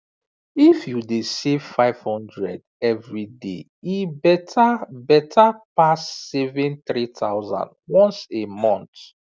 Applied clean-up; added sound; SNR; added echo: none; none; none; none.